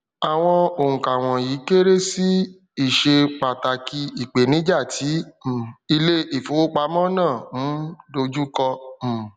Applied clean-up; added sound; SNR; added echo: none; none; none; none.